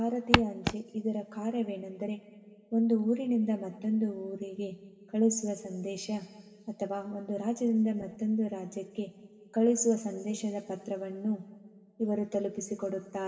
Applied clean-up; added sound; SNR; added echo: none; Walk, footsteps; -5 dB; reverberation time 2.0 s.